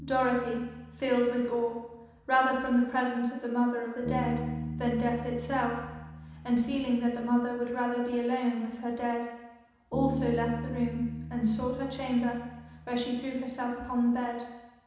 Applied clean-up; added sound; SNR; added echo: none; Bass guitar; 10 dB; reverberation time 1.1 s.